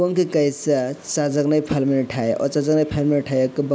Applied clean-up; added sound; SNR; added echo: none; none; none; none.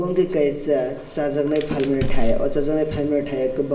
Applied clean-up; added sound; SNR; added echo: none; Fire; 3 dB; reverberation time 0.8 s.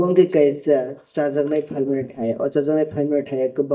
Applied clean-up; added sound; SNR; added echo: neural mask model DeepFilterNet 3.